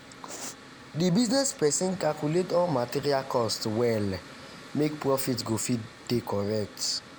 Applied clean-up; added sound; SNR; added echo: none; Mechanical fan; 18 dB; none.